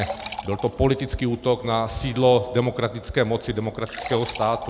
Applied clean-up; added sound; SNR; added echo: none; Liquid; 14 dB; none.